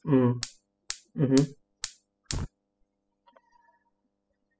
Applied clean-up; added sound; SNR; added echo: classical method spectral subtraction.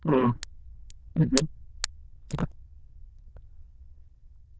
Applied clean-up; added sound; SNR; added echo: neural diffusion model UNIVERSE++.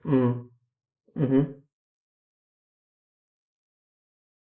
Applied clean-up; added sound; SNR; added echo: neural mask model Resemble Enhance denoiser.